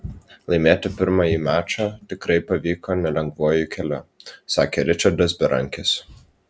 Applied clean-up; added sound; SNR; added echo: none; none; none; none.